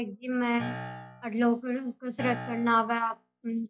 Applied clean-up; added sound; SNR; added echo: classical method log-MMSE.